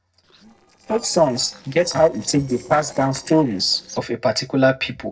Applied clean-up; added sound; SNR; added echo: neural separator model SepFormer DNS4.